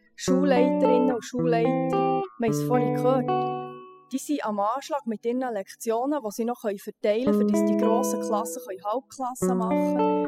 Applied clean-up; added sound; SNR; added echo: classical method spectral subtraction.